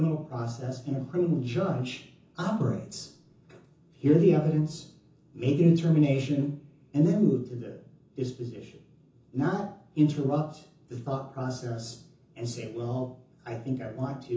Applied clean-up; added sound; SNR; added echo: none; none; none; reverberation time 0.6 s.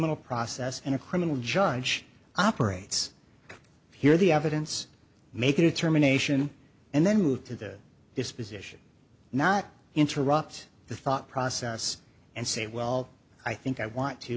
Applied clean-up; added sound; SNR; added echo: none; none; none; none.